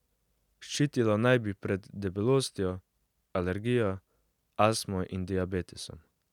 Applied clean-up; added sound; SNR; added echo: none; none; none; none.